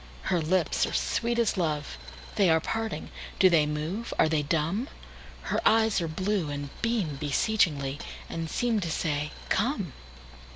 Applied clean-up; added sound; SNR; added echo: none; Coin (dropping); 19 dB; none.